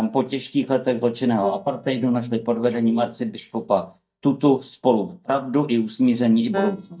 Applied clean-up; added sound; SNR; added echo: neural mask model DeepFilterNet 3.